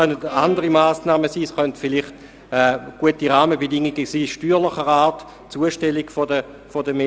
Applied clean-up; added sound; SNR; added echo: none; Bowed string instrument; 18 dB; none.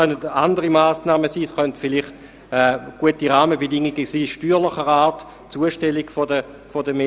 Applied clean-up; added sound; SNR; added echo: none; none; none; none.